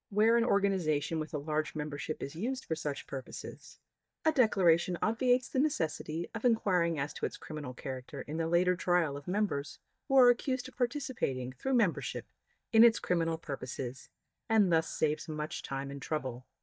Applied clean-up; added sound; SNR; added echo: neural mask model DeepFilterNet 3.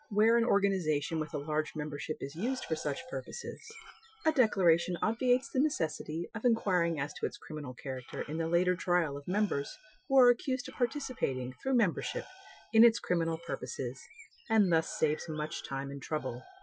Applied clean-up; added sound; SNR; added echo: classical method Wiener filter.